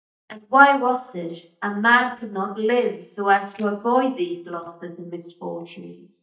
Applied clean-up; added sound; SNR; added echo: neural mask model DeepFilterNet 3.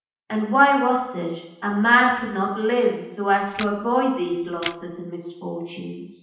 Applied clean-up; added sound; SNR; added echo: none; Camera; 15 dB; reverberation time 0.9 s.